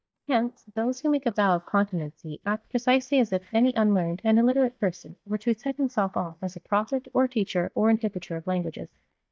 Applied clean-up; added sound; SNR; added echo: neural mask model DeepFilterNet 3.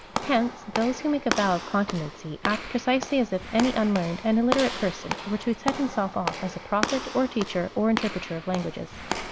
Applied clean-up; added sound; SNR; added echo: none; Walk, footsteps / Slam; 7 dB; none.